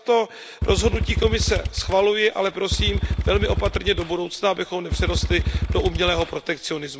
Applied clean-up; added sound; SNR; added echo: none; Motorcycle / Engine; 2 dB; none.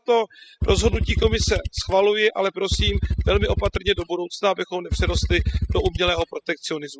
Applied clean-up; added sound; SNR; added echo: classical method spectral subtraction.